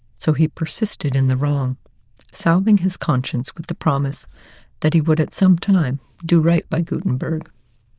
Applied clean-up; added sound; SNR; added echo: neural diffusion model UNIVERSE++.